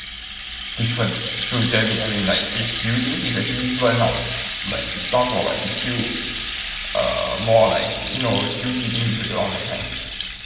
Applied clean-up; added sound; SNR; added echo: none; Rattle (instrument); 5 dB; reverberation time 1.2 s.